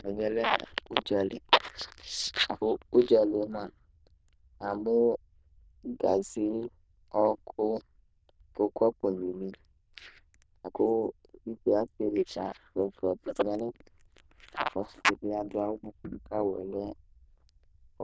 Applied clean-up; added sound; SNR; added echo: neural diffusion model UNIVERSE++.